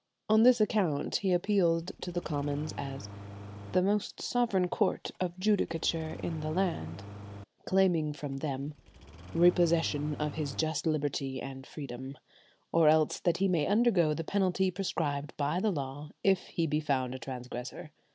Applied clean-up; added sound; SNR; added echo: none; Engine starting; 15 dB; none.